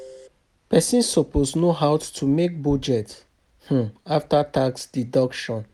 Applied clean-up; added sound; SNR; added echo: none; none; none; none.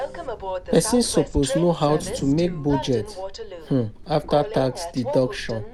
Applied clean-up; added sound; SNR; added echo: none; Train; 9 dB; none.